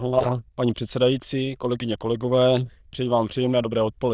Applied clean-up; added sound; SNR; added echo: neural diffusion model UNIVERSE++.